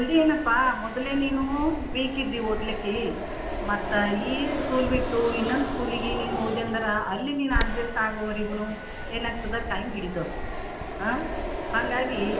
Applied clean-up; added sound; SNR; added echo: none; Fixed-wing aircraft, airplane; 4 dB; reverberation time 0.8 s.